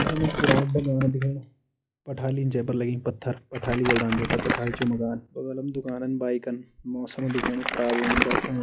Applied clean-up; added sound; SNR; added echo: classical method log-MMSE.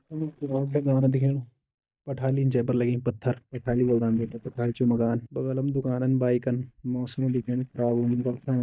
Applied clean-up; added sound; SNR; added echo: neural mask model DeepFilterNet 3.